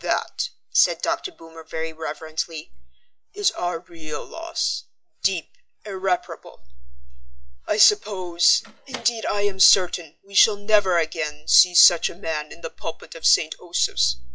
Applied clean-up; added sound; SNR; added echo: classical method log-MMSE.